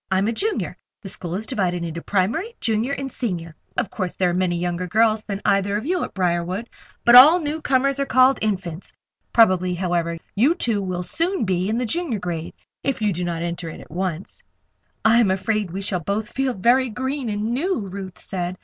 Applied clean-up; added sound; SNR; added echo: none; none; none; none.